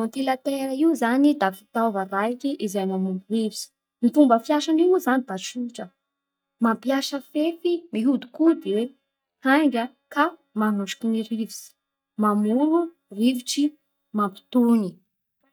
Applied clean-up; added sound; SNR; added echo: neural mask model DeepFilterNet 3.